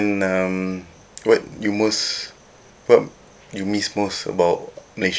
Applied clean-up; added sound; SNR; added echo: none; none; none; none.